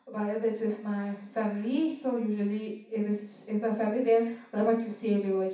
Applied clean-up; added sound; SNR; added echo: none; none; none; reverberation time 0.6 s.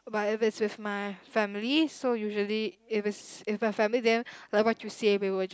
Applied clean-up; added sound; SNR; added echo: none; none; none; none.